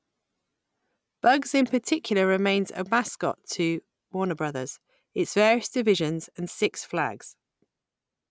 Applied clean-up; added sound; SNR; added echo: none; none; none; none.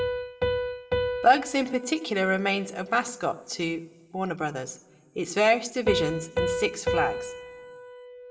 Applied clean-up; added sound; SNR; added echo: none; Piano; 5 dB; reverberation time 0.4 s.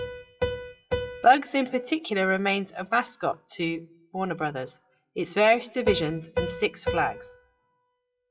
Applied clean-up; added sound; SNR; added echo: classical method WPE with log-MMSE.